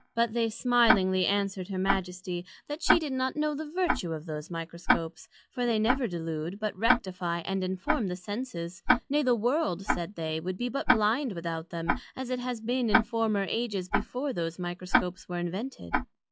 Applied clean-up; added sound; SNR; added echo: classical method log-MMSE.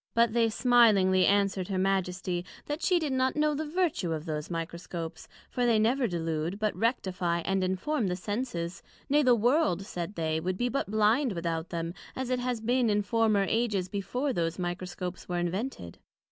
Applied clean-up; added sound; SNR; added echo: none; none; none; none.